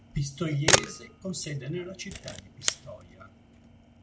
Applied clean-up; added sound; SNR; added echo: none; Camera; -4 dB; none.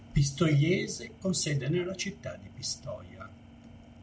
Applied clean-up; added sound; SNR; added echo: none; none; none; none.